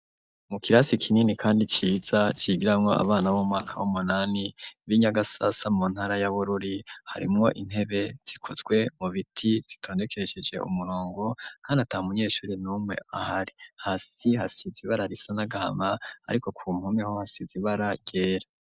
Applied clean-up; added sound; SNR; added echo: neural mask model DeepFilterNet 3.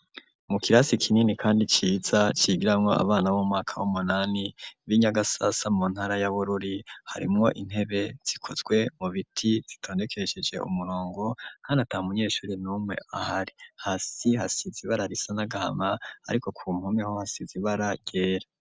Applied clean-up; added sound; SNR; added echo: none; none; none; none.